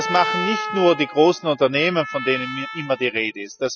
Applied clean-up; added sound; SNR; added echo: classical method spectral subtraction.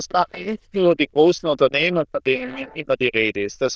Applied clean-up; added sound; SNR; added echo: neural diffusion model UNIVERSE++.